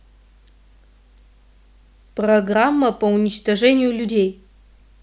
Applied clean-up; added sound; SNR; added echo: none; none; none; none.